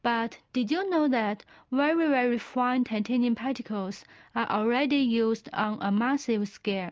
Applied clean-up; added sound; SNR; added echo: none; none; none; none.